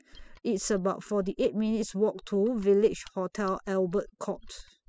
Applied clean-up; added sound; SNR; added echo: classical method spectral subtraction.